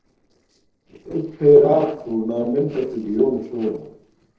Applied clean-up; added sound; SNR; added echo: neural separator model SepFormer DNS4.